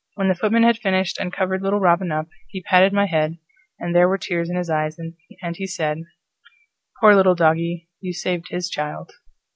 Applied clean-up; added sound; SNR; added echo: none; none; none; none.